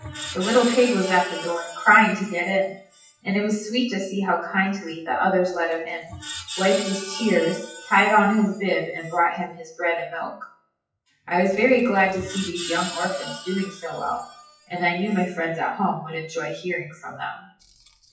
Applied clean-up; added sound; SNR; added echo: classical method WPE with log-MMSE.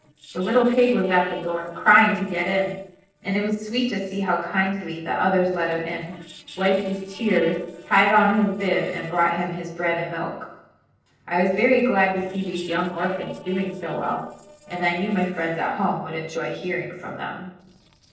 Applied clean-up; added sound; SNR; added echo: neural separator model SepFormer DNS4.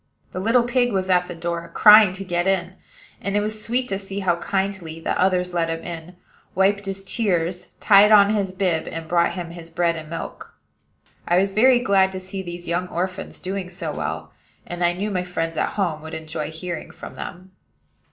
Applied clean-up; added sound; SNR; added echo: none; none; none; none.